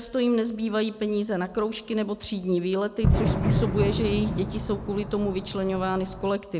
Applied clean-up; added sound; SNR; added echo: none; Fireworks; 0 dB; none.